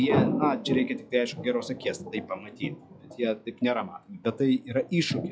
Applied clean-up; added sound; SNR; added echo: classical method log-MMSE.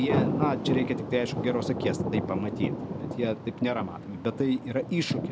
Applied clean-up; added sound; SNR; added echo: none; Thunder; 1 dB; none.